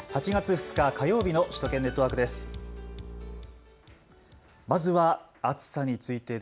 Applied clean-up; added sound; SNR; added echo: none; Bowed string instrument; 13 dB; none.